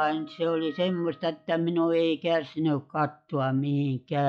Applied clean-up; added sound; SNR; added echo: classical method log-MMSE.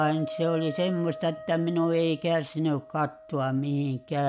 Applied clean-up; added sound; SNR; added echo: none; Wind instrument, woodwind instrument; 14 dB; none.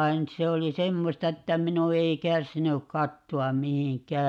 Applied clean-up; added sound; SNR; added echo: none; none; none; none.